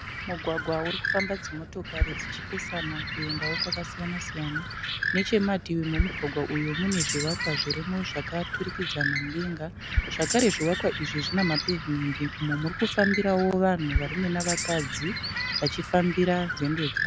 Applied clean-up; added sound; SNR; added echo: none; Tambourine + Bird; 3 dB; none.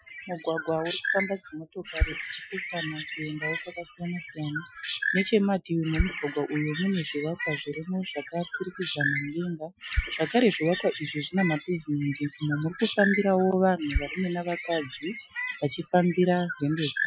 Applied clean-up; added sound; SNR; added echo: classical method Wiener filter.